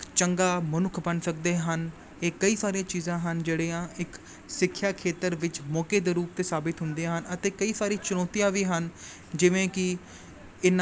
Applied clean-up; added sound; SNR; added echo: none; none; none; none.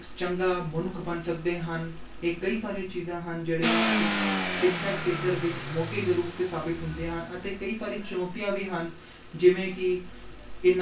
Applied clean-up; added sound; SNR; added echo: none; Car; 5 dB; reverberation time 0.2 s.